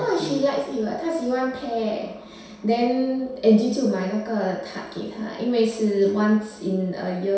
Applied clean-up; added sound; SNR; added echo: none; none; none; reverberation time 0.7 s.